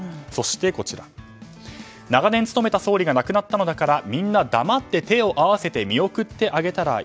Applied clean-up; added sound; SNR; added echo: none; none; none; none.